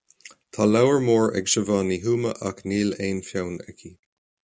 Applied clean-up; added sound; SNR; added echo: none; none; none; none.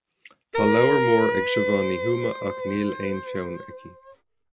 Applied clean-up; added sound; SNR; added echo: none; Wind instrument, woodwind instrument; 1 dB; none.